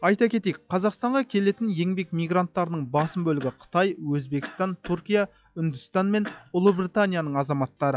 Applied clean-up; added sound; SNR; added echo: classical method log-MMSE.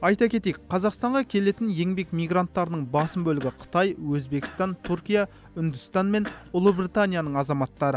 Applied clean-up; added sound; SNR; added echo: none; Cough; 18 dB; none.